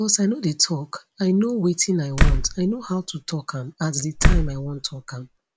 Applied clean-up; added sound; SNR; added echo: none; Slam; -3 dB; none.